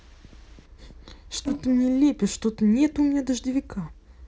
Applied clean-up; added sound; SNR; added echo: neural separator model SepFormer DNS4.